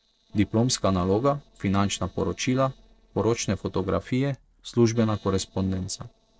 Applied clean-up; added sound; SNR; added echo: neural separator model SepFormer DNS4.